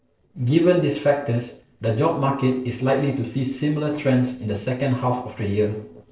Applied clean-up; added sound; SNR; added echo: neural separator model SepFormer DNS4.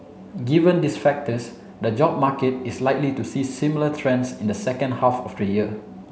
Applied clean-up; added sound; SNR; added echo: none; none; none; none.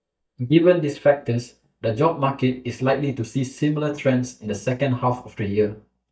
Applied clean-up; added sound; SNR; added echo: neural mask model DeepFilterNet 3.